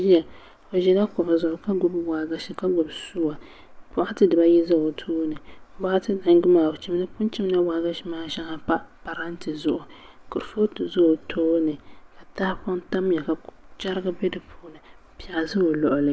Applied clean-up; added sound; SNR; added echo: none; none; none; none.